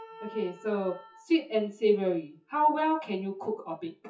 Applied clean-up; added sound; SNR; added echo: classical method WPE with log-MMSE.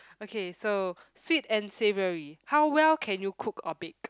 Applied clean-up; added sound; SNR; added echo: none; none; none; none.